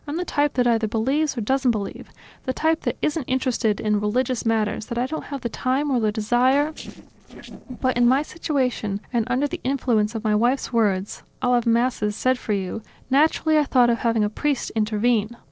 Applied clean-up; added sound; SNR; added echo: neural separator model SepFormer DNS4.